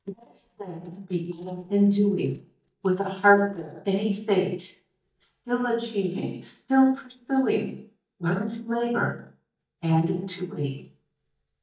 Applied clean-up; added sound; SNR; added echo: neural mask model DeepFilterNet 3.